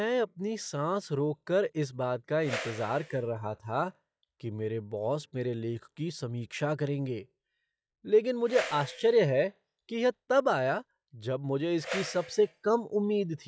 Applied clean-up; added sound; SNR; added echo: classical method log-MMSE.